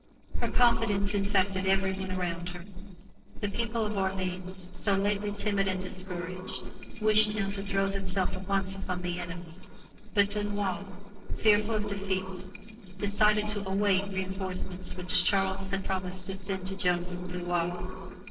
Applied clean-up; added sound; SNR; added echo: neural separator model SepFormer DNS4.